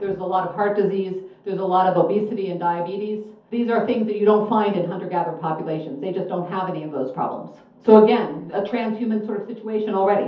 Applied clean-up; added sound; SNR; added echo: none; none; none; reverberation time 0.5 s.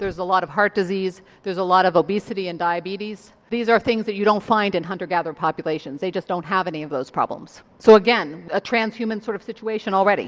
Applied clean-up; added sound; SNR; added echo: none; none; none; none.